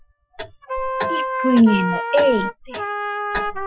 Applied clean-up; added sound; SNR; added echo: classical method Wiener filter.